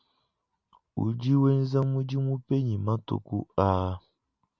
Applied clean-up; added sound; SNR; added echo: none; none; none; none.